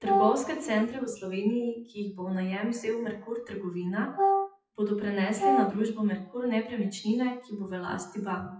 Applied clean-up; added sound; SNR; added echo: classical method WPE with log-MMSE.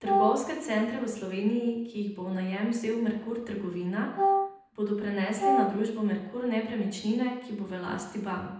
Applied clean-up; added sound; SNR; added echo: none; Wind instrument, woodwind instrument; -3 dB; reverberation time 0.9 s.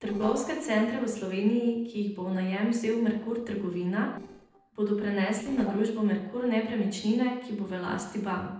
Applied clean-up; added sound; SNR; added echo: neural separator model SepFormer DNS4.